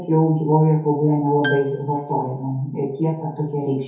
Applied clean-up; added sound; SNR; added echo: none; Piano; 14 dB; reverberation time 0.6 s.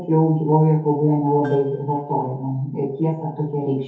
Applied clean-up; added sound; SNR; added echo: neural separator model SepFormer DNS4.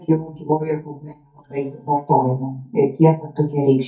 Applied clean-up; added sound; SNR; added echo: neural mask model DeepFilterNet 3.